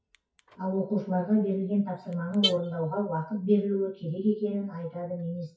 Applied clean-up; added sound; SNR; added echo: classical method WPE with log-MMSE.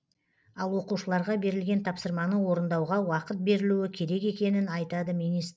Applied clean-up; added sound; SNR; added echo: none; none; none; none.